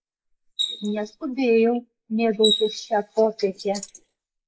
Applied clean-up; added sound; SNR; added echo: neural mask model Resemble Enhance denoiser.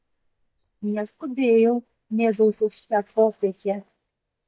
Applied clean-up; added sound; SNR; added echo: neural mask model DeepFilterNet 3.